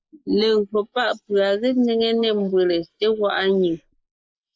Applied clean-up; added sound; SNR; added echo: neural mask model Resemble Enhance denoiser.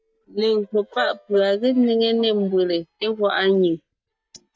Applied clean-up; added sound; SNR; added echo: neural mask model DeepFilterNet 3.